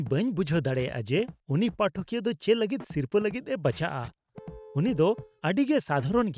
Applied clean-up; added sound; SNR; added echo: neural mask model RNNoise.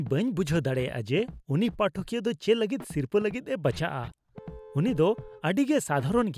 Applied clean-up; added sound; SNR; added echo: none; Vehicle horn, car horn, honking + Scratching (performance technique); 18 dB; none.